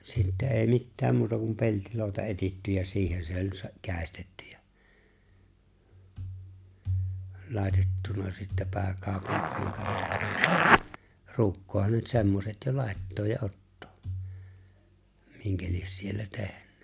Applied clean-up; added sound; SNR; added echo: none; Zipper (clothing); -5 dB; none.